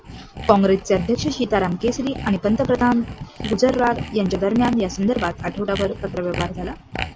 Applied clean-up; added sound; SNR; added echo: none; Sawing; 13 dB; none.